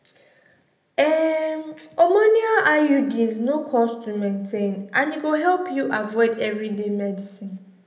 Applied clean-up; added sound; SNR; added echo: none; none; none; reverberation time 0.7 s.